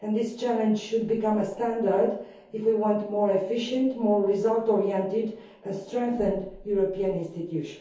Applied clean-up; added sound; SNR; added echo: none; none; none; reverberation time 0.6 s.